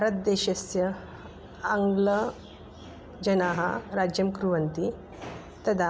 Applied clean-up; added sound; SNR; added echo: none; none; none; none.